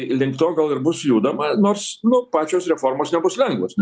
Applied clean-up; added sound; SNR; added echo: none; none; none; none.